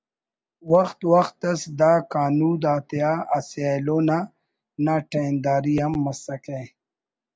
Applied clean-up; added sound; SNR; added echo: none; none; none; none.